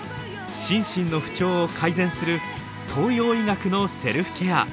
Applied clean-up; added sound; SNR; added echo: none; none; none; none.